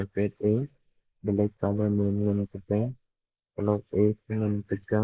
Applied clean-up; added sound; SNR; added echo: neural mask model Resemble Enhance denoiser.